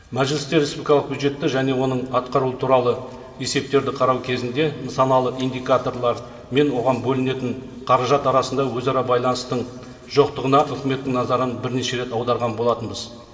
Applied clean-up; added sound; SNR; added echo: none; none; none; reverberation time 1.8 s.